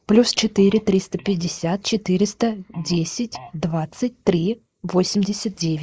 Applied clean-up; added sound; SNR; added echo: neural mask model Resemble Enhance denoiser.